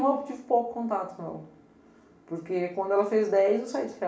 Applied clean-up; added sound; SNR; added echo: none; none; none; reverberation time 0.5 s.